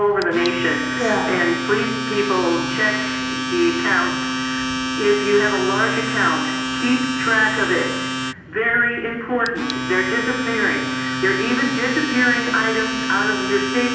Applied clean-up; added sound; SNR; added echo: none; Domestic sounds, home sounds; 3 dB; reverberation time 0.9 s.